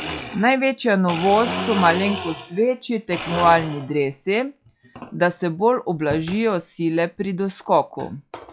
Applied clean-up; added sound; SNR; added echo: classical method log-MMSE.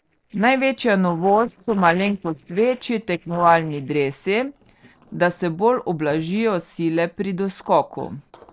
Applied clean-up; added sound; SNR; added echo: neural separator model SepFormer DNS4.